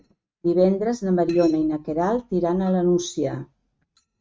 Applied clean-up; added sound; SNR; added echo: neural mask model RNNoise.